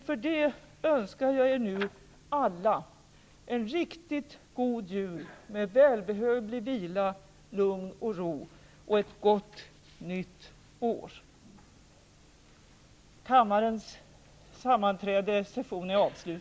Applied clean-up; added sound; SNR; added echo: none; none; none; none.